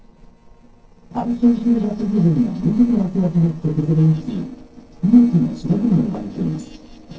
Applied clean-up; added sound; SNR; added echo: neural separator model SepFormer DNS4.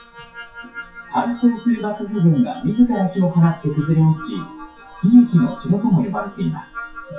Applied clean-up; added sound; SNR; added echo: classical method WPE with log-MMSE.